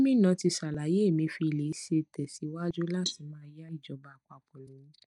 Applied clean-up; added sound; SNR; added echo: neural mask model DeepFilterNet 3.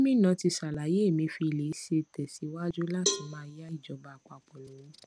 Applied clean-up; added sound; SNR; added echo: none; Cowbell; 8 dB; none.